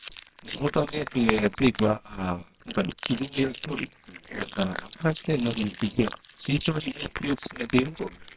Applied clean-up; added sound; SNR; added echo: neural separator model SepFormer WHAMR!.